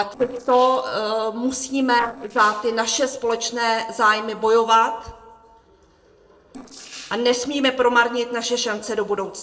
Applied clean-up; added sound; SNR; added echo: neural separator model SepFormer DNS4.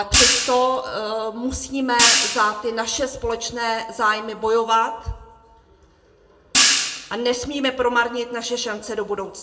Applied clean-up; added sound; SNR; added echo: none; Hi-hat; -1 dB; reverberation time 0.6 s.